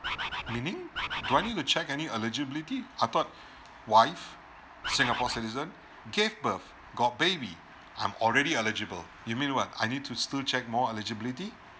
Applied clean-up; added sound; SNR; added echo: none; Bird; 4 dB; none.